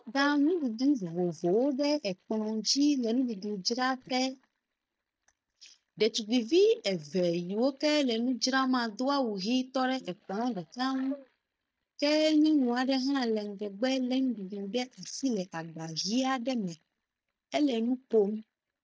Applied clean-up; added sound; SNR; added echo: neural mask model DeepFilterNet 3.